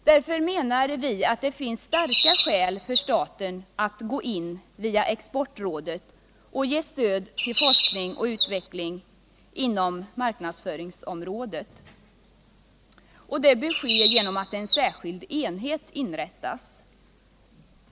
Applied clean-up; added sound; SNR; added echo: none; Bird; -3 dB; none.